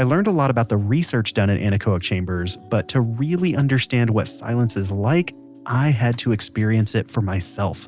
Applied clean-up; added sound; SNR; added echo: none; none; none; none.